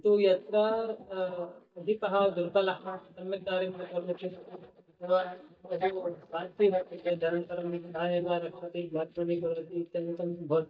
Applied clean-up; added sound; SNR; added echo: neural mask model DeepFilterNet 3.